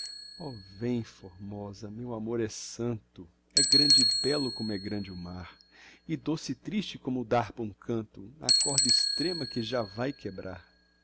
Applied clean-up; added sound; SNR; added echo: none; Bicycle; -3 dB; none.